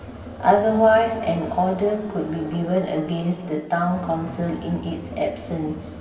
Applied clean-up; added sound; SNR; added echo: none; Crowd; 15 dB; reverberation time 2.4 s.